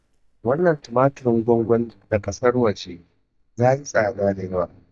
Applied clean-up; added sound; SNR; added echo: neural mask model DeepFilterNet 3.